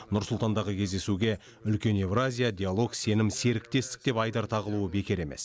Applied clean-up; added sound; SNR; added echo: none; none; none; none.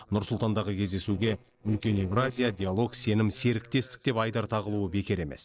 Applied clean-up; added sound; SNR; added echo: neural separator model SepFormer DNS4.